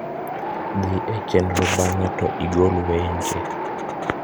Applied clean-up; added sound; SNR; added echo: none; Wind; 4 dB; none.